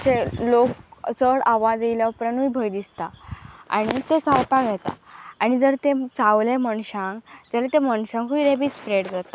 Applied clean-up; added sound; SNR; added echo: none; none; none; none.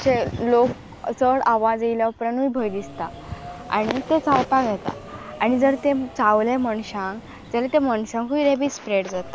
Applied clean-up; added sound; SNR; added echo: none; Subway, metro, underground; 18 dB; none.